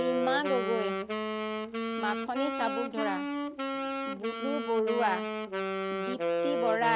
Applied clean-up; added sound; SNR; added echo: none; Wind instrument, woodwind instrument; -1 dB; none.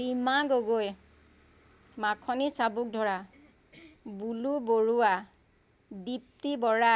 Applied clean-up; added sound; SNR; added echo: none; none; none; none.